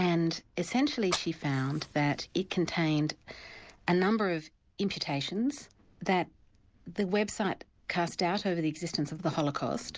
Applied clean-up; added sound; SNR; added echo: none; Fire; 12 dB; none.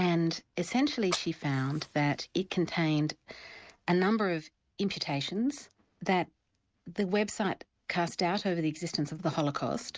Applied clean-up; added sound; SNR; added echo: neural mask model RNNoise.